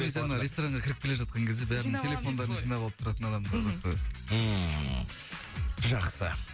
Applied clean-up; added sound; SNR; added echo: none; none; none; none.